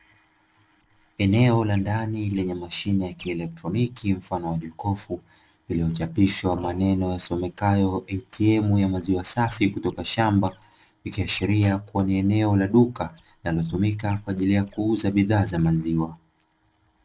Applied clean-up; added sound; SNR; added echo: neural separator model SepFormer DNS4.